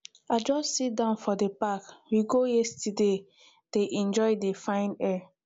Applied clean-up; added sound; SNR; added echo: none; none; none; none.